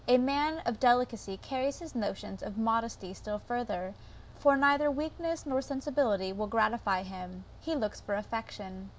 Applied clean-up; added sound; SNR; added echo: none; none; none; none.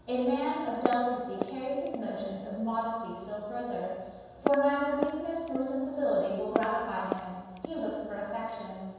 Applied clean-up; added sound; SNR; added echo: none; Walk, footsteps; 6 dB; reverberation time 1.2 s.